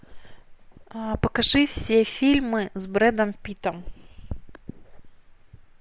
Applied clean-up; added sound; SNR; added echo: none; none; none; none.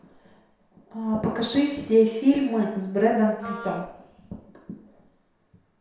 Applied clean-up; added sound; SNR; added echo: none; Wind instrument, woodwind instrument; 14 dB; reverberation time 0.7 s.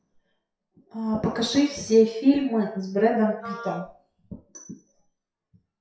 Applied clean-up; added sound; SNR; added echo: classical method WPE with log-MMSE.